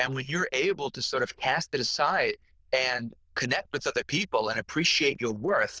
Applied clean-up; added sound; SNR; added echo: neural diffusion model UNIVERSE++.